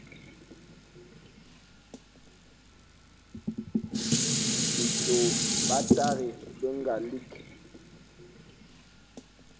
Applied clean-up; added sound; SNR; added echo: none; Dishes, pots, and pans; -4 dB; none.